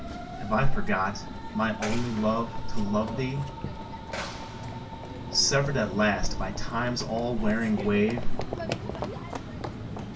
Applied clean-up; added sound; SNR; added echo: none; Run / Train; 9 dB; reverberation time 0.2 s.